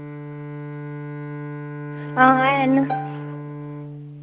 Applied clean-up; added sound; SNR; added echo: none; Bowed string instrument + Bowed string instrument; 7 dB; none.